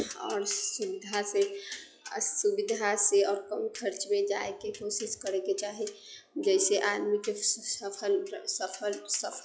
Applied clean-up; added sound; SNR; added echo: classical method log-MMSE.